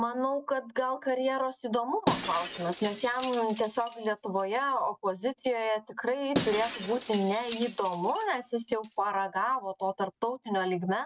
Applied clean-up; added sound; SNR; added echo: none; Shatter; 8 dB; none.